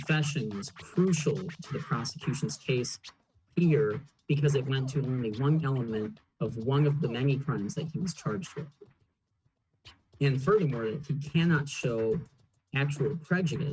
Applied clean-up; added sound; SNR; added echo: neural mask model RNNoise.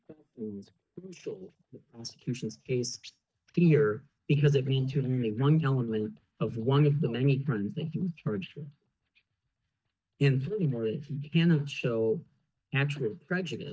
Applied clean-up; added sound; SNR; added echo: neural mask model DeepFilterNet 3.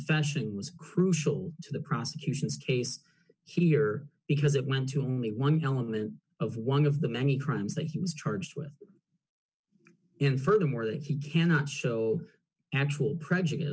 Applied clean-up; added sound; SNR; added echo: none; none; none; none.